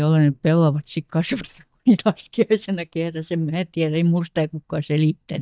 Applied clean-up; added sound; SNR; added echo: neural mask model DeepFilterNet 3.